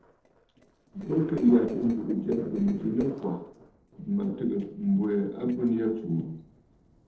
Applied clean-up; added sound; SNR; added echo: neural separator model SepFormer DNS4.